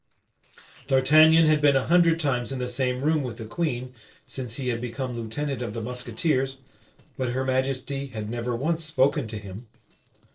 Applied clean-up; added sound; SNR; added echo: neural separator model SepFormer DNS4.